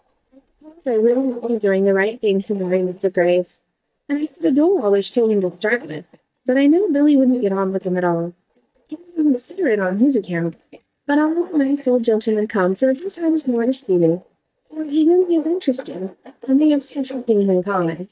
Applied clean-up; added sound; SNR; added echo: neural mask model DeepFilterNet 3.